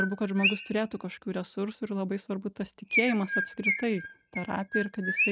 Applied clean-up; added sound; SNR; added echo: neural mask model RNNoise.